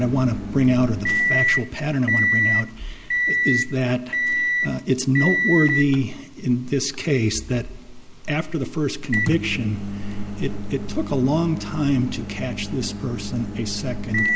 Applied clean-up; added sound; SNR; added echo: none; Microwave oven; 2 dB; none.